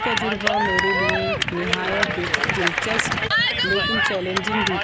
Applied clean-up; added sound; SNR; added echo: none; Cheering / Clapping; -4 dB; none.